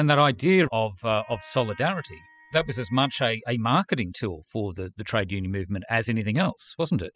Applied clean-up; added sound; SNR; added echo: classical method spectral subtraction.